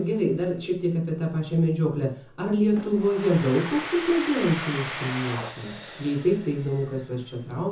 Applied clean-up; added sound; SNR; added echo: none; Domestic sounds, home sounds; 13 dB; reverberation time 0.5 s.